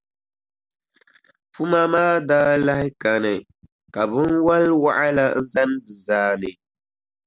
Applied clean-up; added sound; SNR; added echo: none; none; none; none.